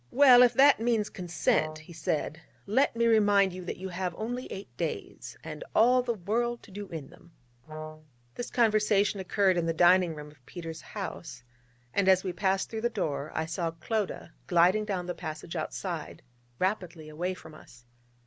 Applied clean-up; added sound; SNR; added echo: none; Brass instrument; 10 dB; none.